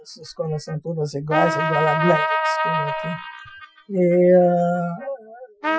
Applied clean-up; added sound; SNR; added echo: classical method Wiener filter.